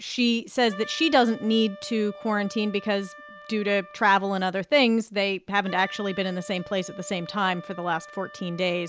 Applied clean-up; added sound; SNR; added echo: none; Wind instrument, woodwind instrument; 18 dB; none.